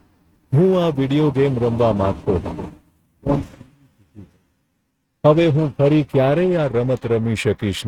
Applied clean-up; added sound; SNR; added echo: neural mask model RNNoise.